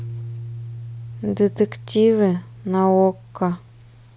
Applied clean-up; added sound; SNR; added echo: none; Piano; 14 dB; none.